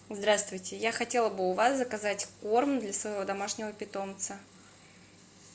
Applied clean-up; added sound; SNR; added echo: none; none; none; none.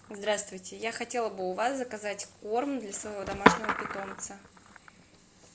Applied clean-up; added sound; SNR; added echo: none; Skateboard; -1 dB; none.